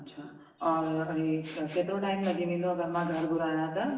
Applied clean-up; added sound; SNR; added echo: none; Respiratory sounds; 18 dB; reverberation time 0.9 s.